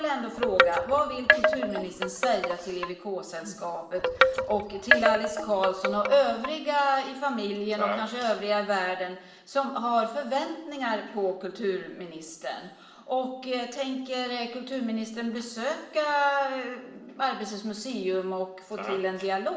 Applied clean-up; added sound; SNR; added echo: none; Wind chime; -2 dB; reverberation time 0.8 s.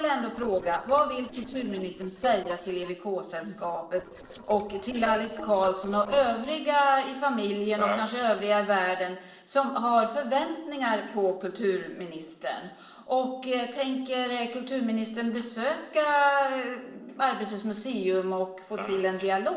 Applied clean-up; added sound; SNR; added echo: neural separator model SepFormer DNS4.